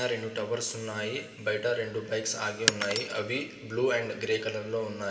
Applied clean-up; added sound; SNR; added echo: none; Shatter; 3 dB; reverberation time 2.6 s.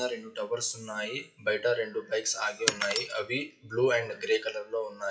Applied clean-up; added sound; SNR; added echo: classical method WPE with log-MMSE.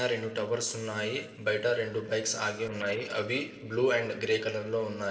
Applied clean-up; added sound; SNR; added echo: neural separator model SepFormer DNS4.